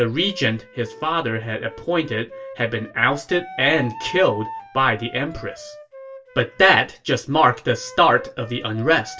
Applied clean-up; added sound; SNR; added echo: none; Wind instrument, woodwind instrument; 17 dB; reverberation time 0.1 s.